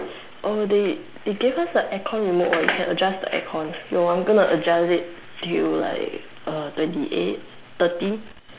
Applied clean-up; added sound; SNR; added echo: none; none; none; none.